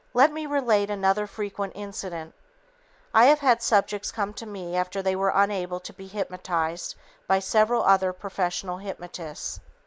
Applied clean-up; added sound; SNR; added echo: none; none; none; none.